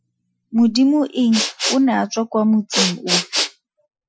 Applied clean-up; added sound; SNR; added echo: classical method Wiener filter.